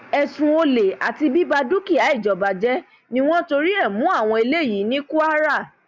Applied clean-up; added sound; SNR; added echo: none; none; none; none.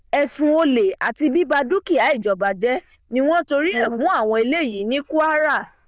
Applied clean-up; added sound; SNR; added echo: neural diffusion model UNIVERSE++.